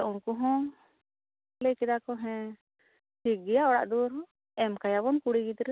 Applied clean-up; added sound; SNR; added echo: none; none; none; none.